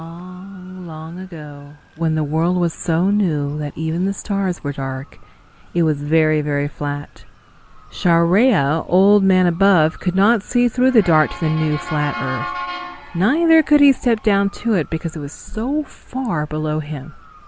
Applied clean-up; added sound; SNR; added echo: none; Motor vehicle (road) / Siren; 18 dB; none.